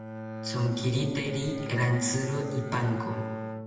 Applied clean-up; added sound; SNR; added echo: none; Bowed string instrument; 7 dB; reverberation time 1.3 s.